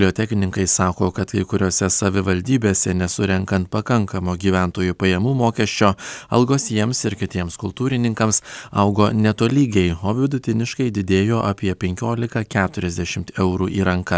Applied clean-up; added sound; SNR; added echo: none; none; none; none.